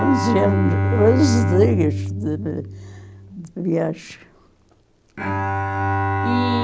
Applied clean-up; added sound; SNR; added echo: none; Bowed string instrument; 0 dB; none.